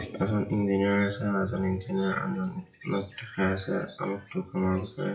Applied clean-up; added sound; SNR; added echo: classical method WPE with log-MMSE.